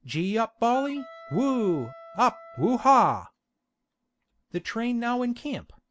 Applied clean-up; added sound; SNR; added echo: none; Wind instrument, woodwind instrument; 19 dB; none.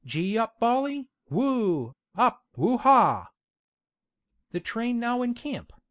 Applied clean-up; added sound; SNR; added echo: neural mask model Resemble Enhance denoiser.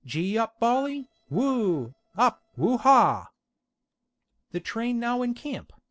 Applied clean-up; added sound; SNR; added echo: neural separator model SepFormer DNS4.